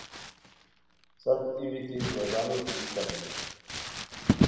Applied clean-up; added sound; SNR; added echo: none; Crumpling, crinkling; -1 dB; reverberation time 1.2 s.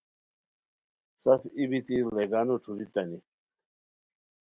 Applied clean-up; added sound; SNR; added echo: none; none; none; none.